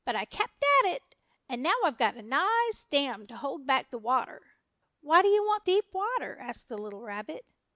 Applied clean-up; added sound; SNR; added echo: none; none; none; none.